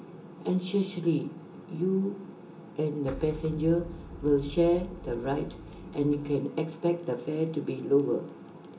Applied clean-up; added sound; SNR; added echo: none; Boom; 14 dB; reverberation time 0.2 s.